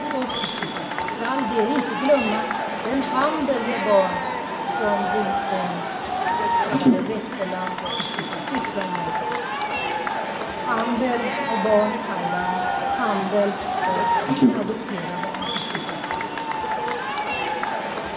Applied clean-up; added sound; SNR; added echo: none; Crowd / Cheering; -2 dB; reverberation time 2.2 s.